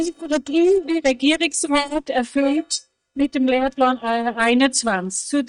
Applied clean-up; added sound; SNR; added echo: neural mask model DeepFilterNet 3.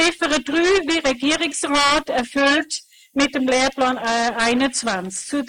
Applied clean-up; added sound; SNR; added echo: neural mask model Resemble Enhance denoiser.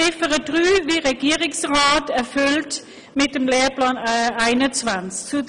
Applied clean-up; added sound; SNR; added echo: none; none; none; none.